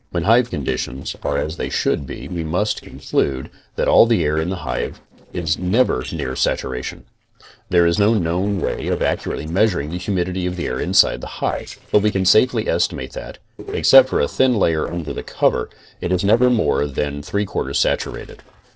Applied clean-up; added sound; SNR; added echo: neural separator model SepFormer DNS4.